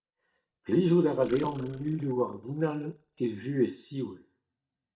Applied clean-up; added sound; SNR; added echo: neural mask model DeepFilterNet 3.